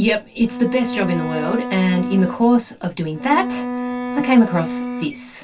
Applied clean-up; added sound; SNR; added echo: none; Bowed string instrument; 7 dB; reverberation time 0.1 s.